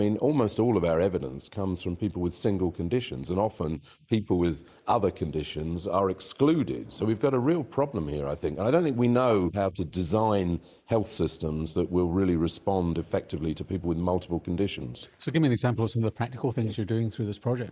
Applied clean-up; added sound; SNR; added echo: neural mask model Resemble Enhance denoiser.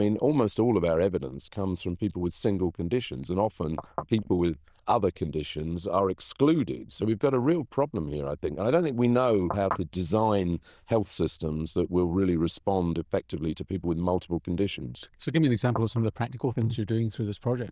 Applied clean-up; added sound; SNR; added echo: neural diffusion model UNIVERSE++.